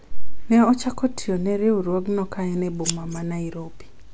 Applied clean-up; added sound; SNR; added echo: none; Scissors; 11 dB; none.